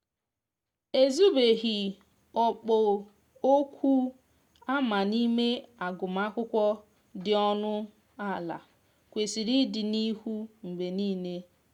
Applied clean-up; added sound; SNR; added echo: none; none; none; none.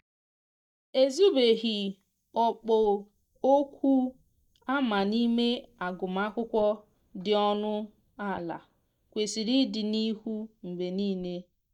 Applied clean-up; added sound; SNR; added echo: neural mask model DeepFilterNet 3.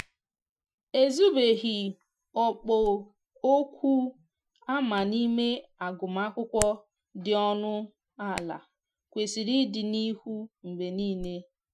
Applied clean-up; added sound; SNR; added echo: classical method Wiener filter.